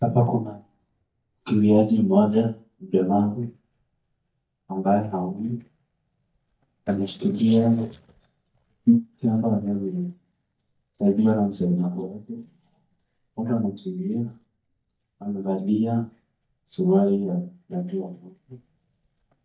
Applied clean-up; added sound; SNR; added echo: neural mask model DeepFilterNet 3.